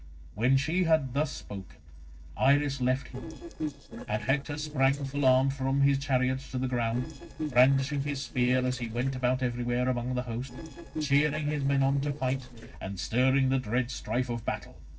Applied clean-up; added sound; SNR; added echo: neural separator model SepFormer DNS4.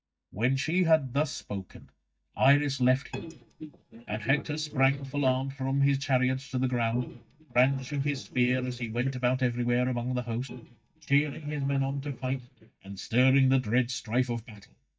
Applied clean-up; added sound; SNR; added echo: neural mask model DeepFilterNet 3.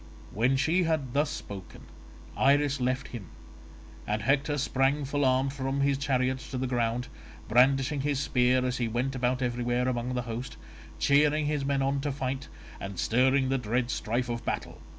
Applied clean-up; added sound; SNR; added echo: none; none; none; none.